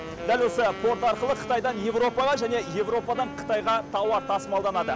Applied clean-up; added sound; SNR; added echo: none; Wind instrument, woodwind instrument; 12 dB; none.